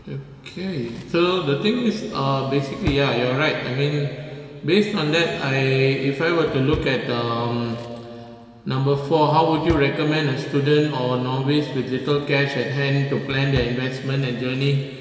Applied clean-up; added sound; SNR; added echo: none; Drawer open or close; 18 dB; reverberation time 2.8 s.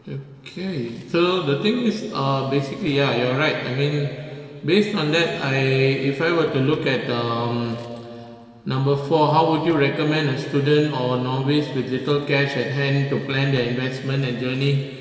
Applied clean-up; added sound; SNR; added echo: neural separator model SepFormer DNS4.